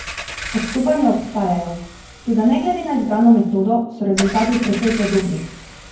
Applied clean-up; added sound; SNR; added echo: none; Engine / Car; 14 dB; reverberation time 0.9 s.